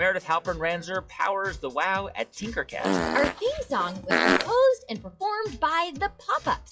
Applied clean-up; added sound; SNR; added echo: classical method WPE with log-MMSE.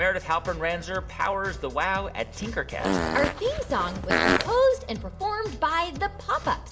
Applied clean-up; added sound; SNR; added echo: none; Fart; 0 dB; reverberation time 1.1 s.